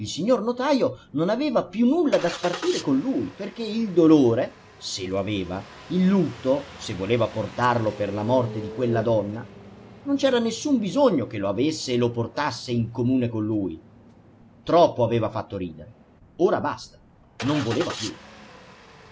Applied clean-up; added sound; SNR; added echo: none; Engine starting; 17 dB; none.